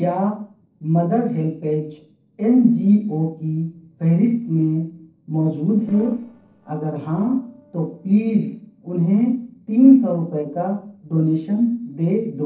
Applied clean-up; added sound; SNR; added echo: neural separator model SepFormer DNS4.